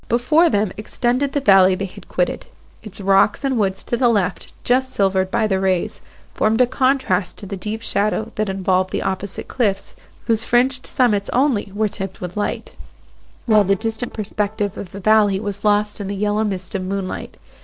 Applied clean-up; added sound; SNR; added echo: neural separator model SepFormer DNS4.